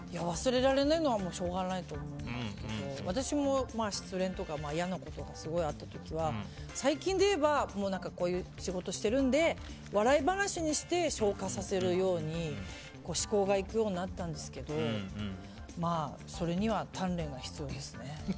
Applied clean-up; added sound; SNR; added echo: none; none; none; none.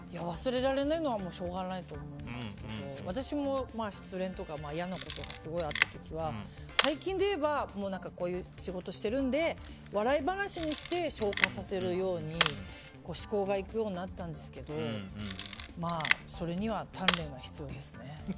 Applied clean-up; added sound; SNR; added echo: none; Camera; -3 dB; none.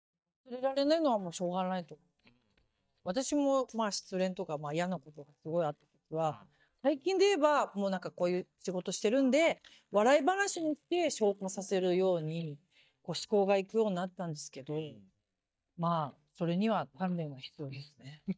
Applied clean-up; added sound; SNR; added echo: neural mask model DeepFilterNet 3.